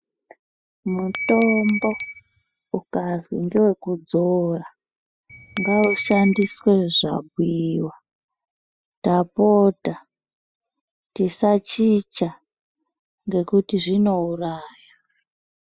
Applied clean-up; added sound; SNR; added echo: classical method spectral subtraction.